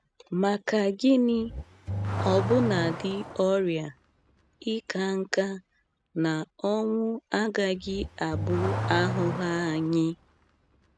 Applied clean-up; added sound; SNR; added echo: none; Accelerating, revving, vroom / Car; 8 dB; none.